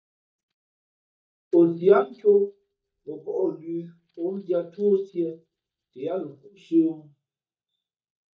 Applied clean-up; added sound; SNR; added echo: neural mask model DeepFilterNet 3.